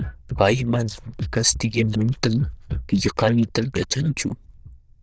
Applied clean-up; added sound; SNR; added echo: neural diffusion model UNIVERSE++.